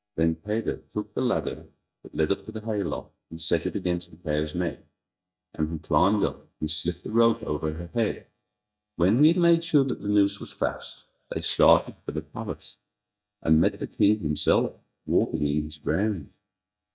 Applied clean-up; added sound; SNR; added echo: neural mask model DeepFilterNet 3.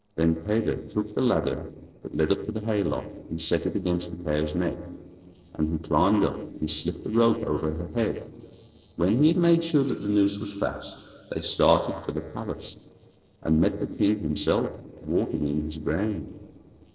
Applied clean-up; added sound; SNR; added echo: neural separator model SepFormer DNS4.